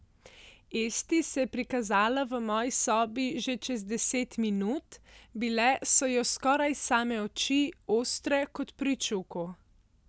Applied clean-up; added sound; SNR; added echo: none; none; none; none.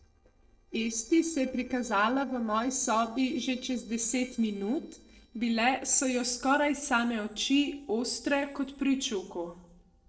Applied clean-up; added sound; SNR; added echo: neural separator model SepFormer DNS4.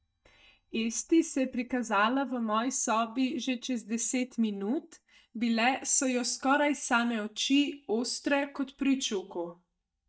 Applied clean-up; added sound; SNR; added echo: neural mask model DeepFilterNet 3.